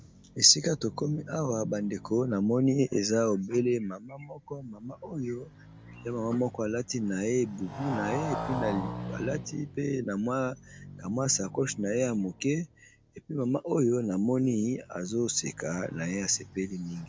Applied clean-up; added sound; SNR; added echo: none; Motorcycle; 13 dB; none.